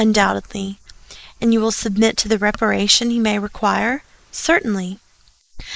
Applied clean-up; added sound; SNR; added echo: neural mask model Resemble Enhance denoiser.